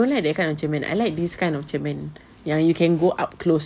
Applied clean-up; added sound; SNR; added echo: none; none; none; none.